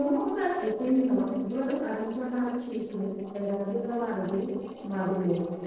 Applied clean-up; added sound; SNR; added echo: neural separator model SepFormer DNS4.